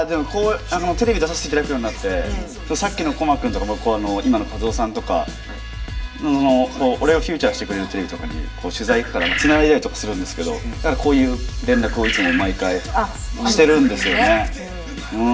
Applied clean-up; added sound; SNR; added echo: none; Bird; 5 dB; reverberation time 0.7 s.